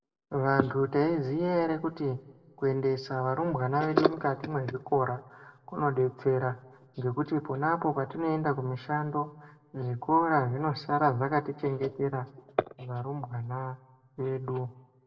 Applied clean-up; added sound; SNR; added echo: none; none; none; reverberation time 0.8 s.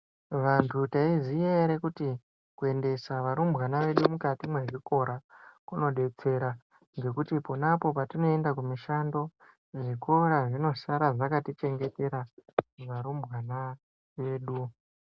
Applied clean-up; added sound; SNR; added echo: none; none; none; none.